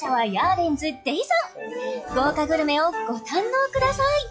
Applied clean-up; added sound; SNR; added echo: classical method log-MMSE.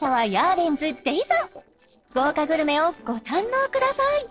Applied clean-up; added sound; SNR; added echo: neural separator model SepFormer DNS4.